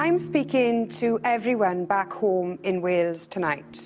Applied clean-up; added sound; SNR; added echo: none; none; none; none.